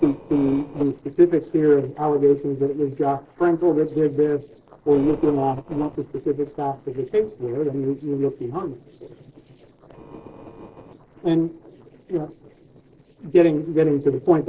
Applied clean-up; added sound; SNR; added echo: neural separator model SepFormer DNS4.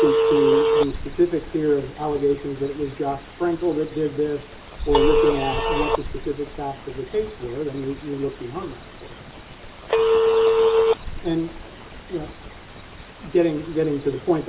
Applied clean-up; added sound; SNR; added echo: none; Telephone; -2 dB; reverberation time 0.2 s.